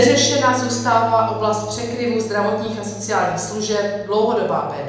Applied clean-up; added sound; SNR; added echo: none; Harp; 14 dB; reverberation time 0.9 s.